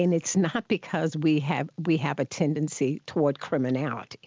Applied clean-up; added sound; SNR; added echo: none; none; none; none.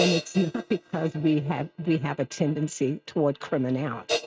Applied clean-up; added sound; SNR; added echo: neural mask model RNNoise.